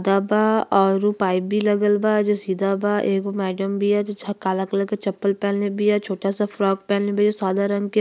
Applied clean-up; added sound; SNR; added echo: none; none; none; none.